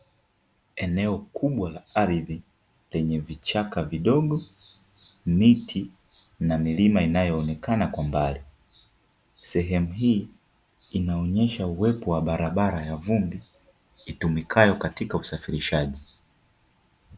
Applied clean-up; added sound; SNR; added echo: none; none; none; none.